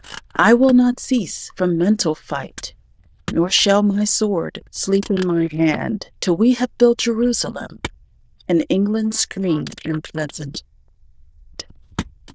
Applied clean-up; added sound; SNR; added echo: neural diffusion model UNIVERSE++.